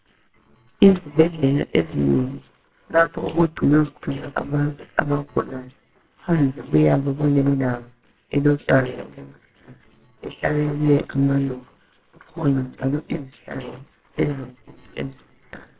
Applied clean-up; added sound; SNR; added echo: neural separator model SepFormer WHAMR!.